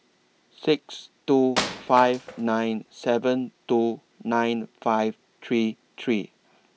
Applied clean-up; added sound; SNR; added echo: none; Wood; 8 dB; none.